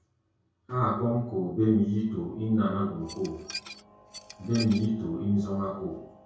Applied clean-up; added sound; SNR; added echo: none; Dishes, pots, and pans / Glass; 14 dB; reverberation time 0.6 s.